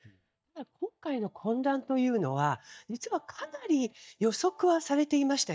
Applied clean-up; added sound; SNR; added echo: neural mask model DeepFilterNet 3.